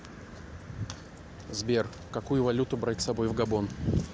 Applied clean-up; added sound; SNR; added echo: none; none; none; none.